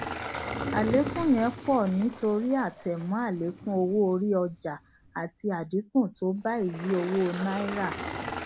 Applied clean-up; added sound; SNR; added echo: none; Engine; 10 dB; none.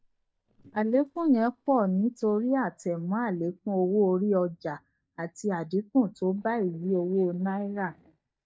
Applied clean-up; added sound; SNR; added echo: neural mask model DeepFilterNet 3.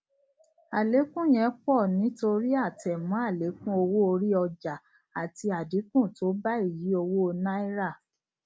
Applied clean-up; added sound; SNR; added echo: none; none; none; none.